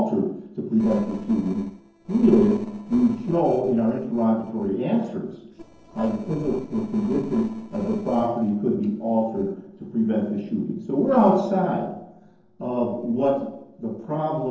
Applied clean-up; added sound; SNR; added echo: neural separator model SepFormer DNS4.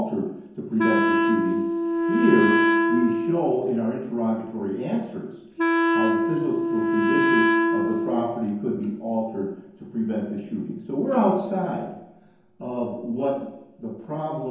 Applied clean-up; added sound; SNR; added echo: none; Wind instrument, woodwind instrument; -4 dB; reverberation time 0.9 s.